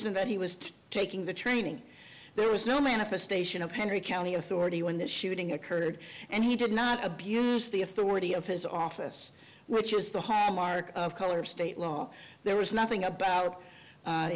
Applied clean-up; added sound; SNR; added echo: none; none; none; none.